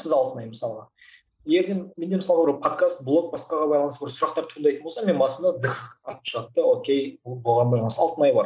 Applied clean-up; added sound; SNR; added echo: none; none; none; none.